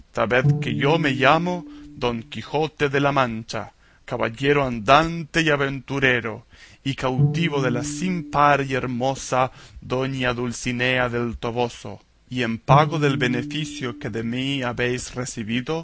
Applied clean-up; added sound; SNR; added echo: none; Bowed string instrument; 5 dB; none.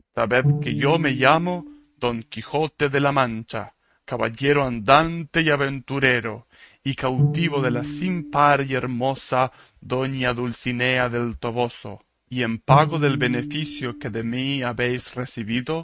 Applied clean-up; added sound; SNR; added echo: neural mask model RNNoise.